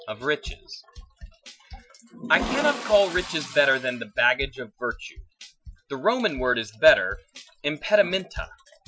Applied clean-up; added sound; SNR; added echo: classical method Wiener filter.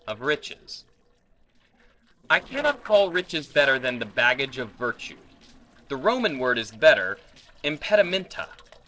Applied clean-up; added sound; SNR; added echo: neural separator model SepFormer DNS4.